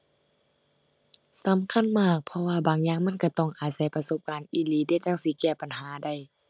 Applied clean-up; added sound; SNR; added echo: none; none; none; none.